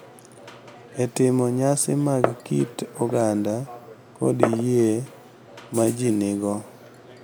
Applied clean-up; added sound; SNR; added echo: none; Glass; 10 dB; none.